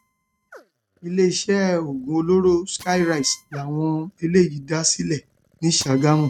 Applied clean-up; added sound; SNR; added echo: neural mask model RNNoise.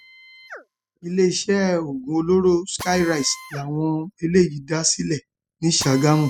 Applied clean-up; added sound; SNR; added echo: classical method spectral subtraction.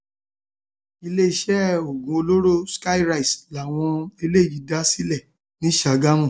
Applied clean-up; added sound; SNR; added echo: none; none; none; none.